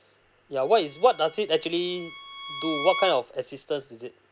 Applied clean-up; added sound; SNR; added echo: none; Bowed string instrument; 11 dB; none.